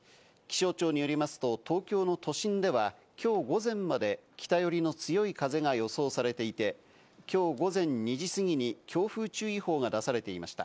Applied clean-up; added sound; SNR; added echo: none; none; none; none.